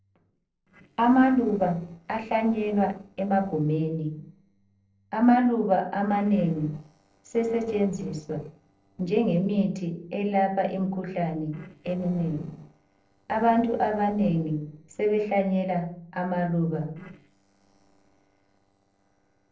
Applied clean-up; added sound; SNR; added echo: neural separator model SepFormer DNS4.